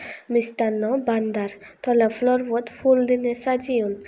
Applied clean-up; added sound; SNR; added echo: neural mask model Resemble Enhance denoiser.